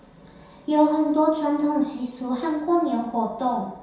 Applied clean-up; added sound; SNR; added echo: none; none; none; reverberation time 0.7 s.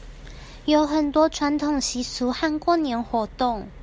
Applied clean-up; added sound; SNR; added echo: none; none; none; none.